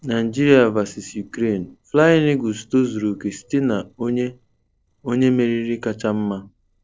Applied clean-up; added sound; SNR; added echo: neural separator model SepFormer DNS4.